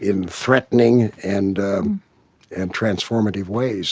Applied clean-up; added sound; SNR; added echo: none; none; none; none.